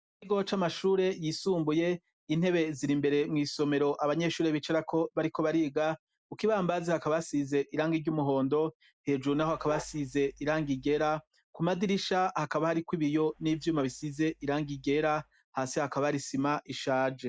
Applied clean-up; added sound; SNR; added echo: neural mask model DeepFilterNet 3.